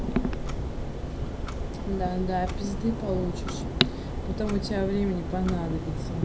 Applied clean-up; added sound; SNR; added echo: none; Clock; -1 dB; reverberation time 0.5 s.